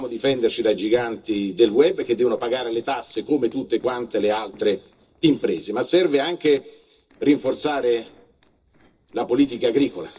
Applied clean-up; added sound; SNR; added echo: neural separator model SepFormer DNS4.